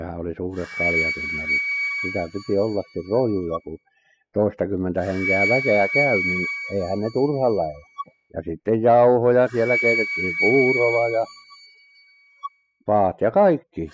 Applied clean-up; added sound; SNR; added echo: classical method spectral subtraction.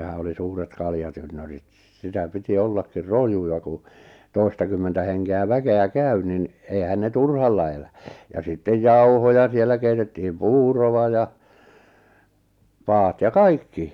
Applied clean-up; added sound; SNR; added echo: none; none; none; none.